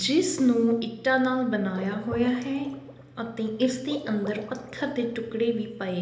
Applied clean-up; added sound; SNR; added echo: none; Water / Liquid; 16 dB; reverberation time 1.0 s.